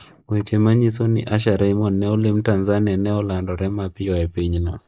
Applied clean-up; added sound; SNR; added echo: neural mask model Resemble Enhance denoiser.